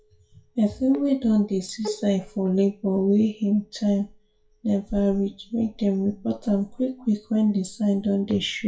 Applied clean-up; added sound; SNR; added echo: classical method WPE with log-MMSE.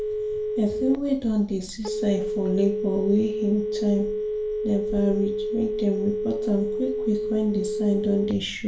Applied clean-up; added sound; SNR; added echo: none; Telephone; 2 dB; reverberation time 0.3 s.